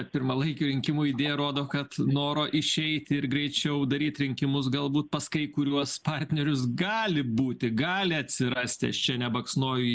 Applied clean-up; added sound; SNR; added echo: none; none; none; none.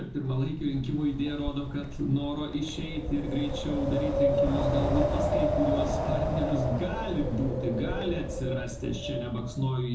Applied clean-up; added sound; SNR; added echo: none; Wind; 0 dB; reverberation time 0.6 s.